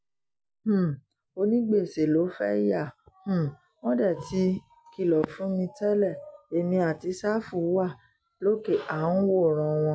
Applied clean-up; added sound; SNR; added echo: none; none; none; none.